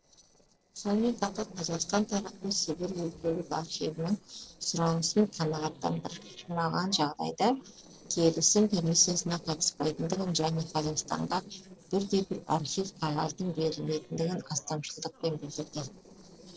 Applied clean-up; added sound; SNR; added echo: neural separator model SepFormer DNS4.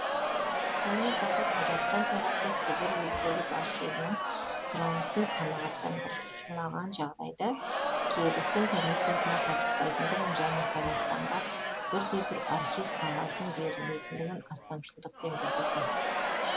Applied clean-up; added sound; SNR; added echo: none; Crowd; -3 dB; none.